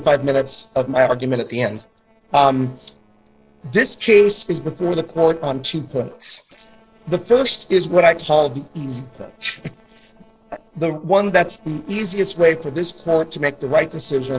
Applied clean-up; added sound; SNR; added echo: neural separator model SepFormer DNS4.